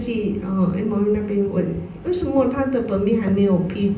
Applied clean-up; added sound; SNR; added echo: none; Computer keyboard; 16 dB; reverberation time 0.6 s.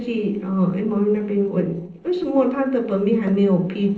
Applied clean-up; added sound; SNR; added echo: neural separator model SepFormer DNS4.